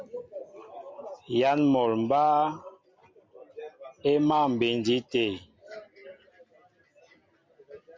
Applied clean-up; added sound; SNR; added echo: none; none; none; none.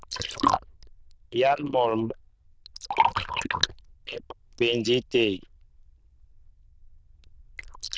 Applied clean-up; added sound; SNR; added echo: neural diffusion model UNIVERSE++.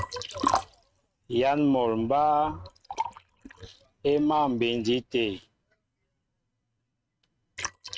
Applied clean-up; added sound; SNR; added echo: neural mask model RNNoise.